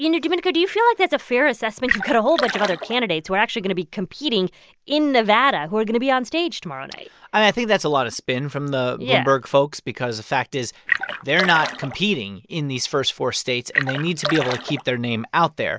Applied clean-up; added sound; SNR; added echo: none; Splash, splatter; 5 dB; none.